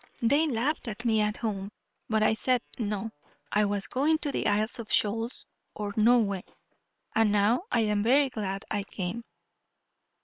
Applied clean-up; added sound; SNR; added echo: neural separator model SepFormer WHAM!.